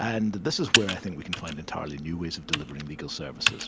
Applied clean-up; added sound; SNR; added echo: none; Computer keyboard; 0 dB; none.